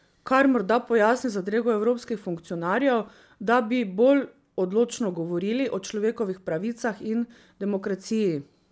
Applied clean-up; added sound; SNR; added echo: none; none; none; none.